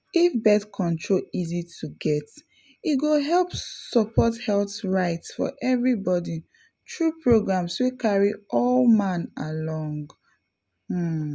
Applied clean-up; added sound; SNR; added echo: none; none; none; none.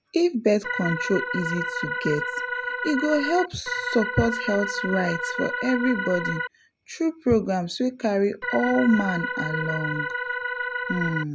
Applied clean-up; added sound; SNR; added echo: none; Organ; 3 dB; none.